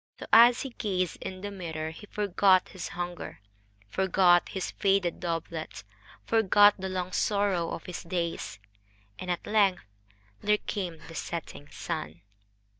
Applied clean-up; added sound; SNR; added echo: neural mask model DeepFilterNet 3.